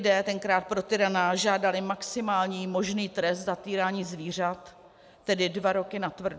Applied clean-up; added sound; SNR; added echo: none; none; none; none.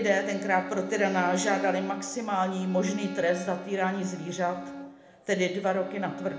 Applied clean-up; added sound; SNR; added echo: none; Bowed string instrument; 11 dB; reverberation time 0.7 s.